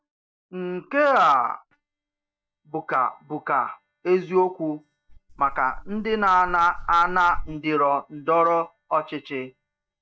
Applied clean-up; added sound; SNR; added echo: neural mask model DeepFilterNet 3.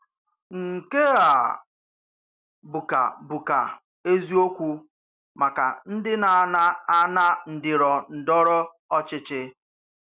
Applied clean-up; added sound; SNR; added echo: none; none; none; none.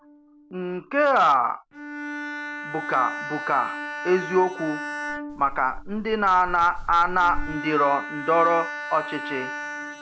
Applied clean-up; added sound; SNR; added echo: none; Wind + Bowed string instrument; 9 dB; none.